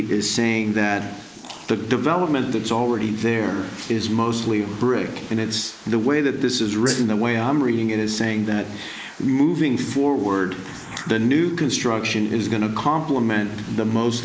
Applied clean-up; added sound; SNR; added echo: neural mask model Resemble Enhance denoiser.